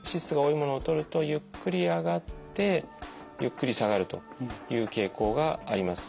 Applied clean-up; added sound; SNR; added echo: none; none; none; none.